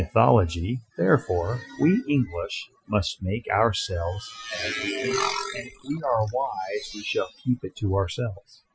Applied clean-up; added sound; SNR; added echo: classical method Wiener filter.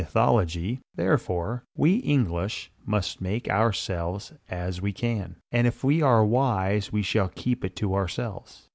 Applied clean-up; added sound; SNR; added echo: none; none; none; none.